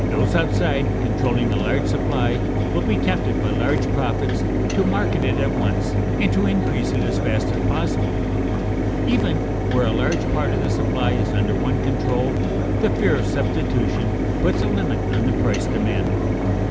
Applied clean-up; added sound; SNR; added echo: none; Mechanisms; -5 dB; none.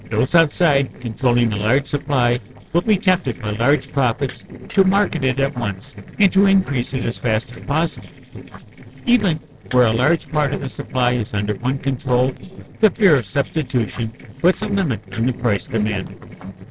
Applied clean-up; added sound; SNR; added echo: neural separator model SepFormer DNS4.